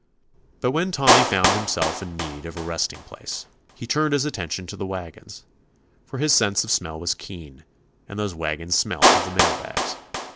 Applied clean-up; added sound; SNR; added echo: none; Clapping; -1 dB; none.